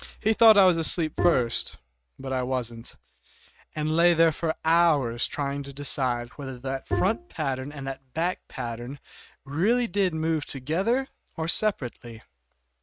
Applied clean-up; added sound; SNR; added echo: neural mask model RNNoise.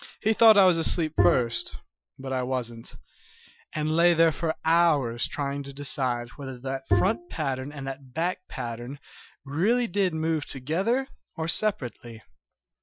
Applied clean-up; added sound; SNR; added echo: classical method Wiener filter.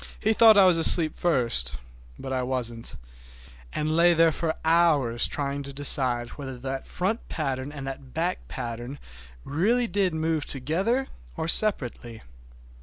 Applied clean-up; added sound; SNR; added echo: none; none; none; none.